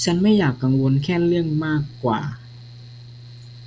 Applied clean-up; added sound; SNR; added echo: none; Mechanical fan; 19 dB; none.